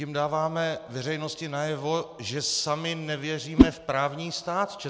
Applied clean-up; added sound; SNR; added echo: none; Whoosh, swoosh, swish; -3 dB; none.